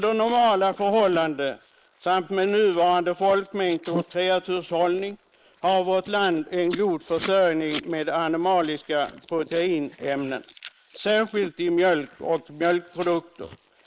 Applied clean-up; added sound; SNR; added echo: neural mask model Resemble Enhance denoiser.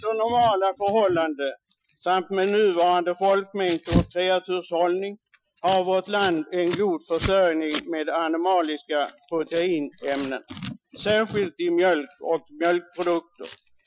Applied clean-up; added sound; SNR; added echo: classical method Wiener filter.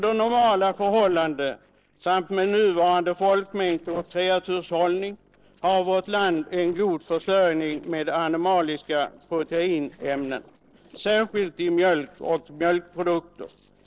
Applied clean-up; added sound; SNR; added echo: neural separator model SepFormer DNS4.